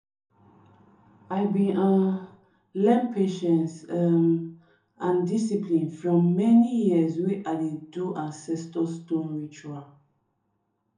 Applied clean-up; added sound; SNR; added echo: none; none; none; reverberation time 0.6 s.